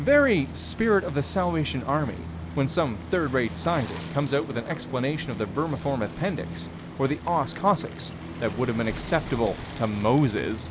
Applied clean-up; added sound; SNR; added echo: none; Bicycle; 10 dB; none.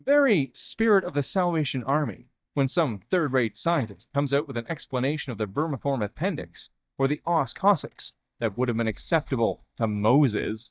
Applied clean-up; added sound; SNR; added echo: neural mask model DeepFilterNet 3.